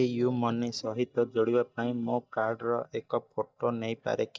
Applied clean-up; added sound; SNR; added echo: neural mask model DeepFilterNet 3.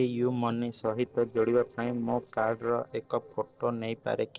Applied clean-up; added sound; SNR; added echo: neural separator model SepFormer DNS4.